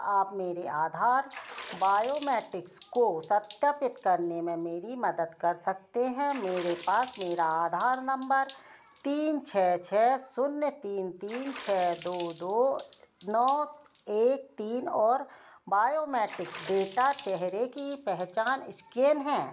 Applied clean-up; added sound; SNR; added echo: none; Water / Splash, splatter; 20 dB; none.